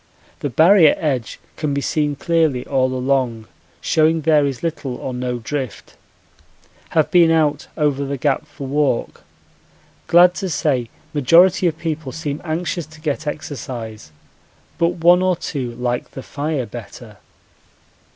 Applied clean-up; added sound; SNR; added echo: none; none; none; none.